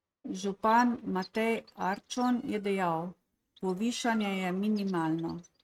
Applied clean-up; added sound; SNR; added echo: neural mask model RNNoise.